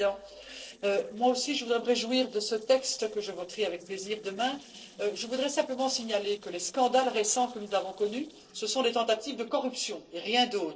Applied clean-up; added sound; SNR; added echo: neural separator model SepFormer DNS4.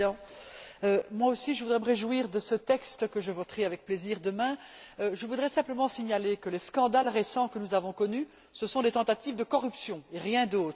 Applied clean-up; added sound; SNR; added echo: none; none; none; none.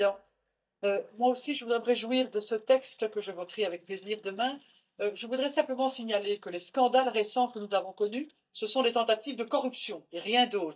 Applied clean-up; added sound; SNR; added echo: neural mask model DeepFilterNet 3.